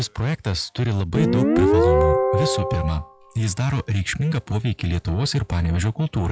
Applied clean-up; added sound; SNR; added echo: classical method log-MMSE.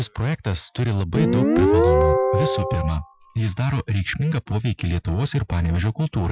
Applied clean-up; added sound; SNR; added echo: classical method Wiener filter.